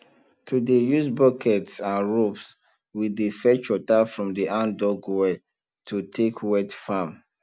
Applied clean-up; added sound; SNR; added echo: none; none; none; none.